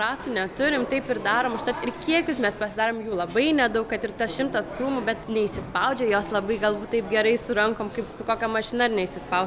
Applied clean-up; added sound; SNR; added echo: none; none; none; none.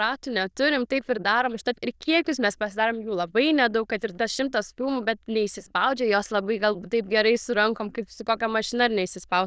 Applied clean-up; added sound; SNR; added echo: neural diffusion model UNIVERSE++.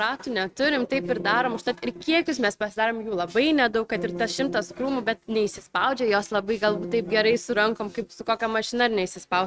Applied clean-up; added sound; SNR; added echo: neural mask model RNNoise.